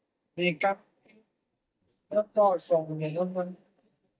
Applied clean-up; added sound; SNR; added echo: neural mask model DeepFilterNet 3.